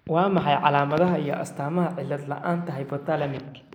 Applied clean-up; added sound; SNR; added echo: none; none; none; none.